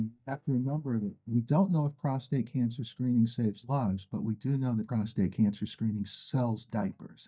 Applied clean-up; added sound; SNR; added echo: neural mask model DeepFilterNet 3.